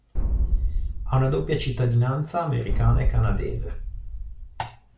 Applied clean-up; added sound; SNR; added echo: none; Boom; 0 dB; none.